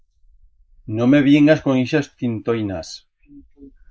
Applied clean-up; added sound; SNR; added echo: neural mask model Resemble Enhance denoiser.